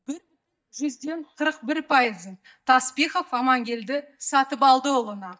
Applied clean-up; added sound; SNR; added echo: neural mask model DeepFilterNet 3.